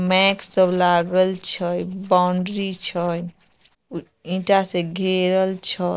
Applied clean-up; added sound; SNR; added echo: neural separator model SepFormer DNS4.